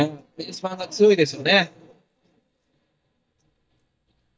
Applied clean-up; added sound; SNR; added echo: neural mask model DeepFilterNet 3.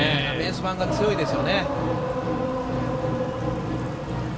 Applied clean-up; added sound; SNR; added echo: none; Water tap, faucet / Water; 20 dB; reverberation time 0.3 s.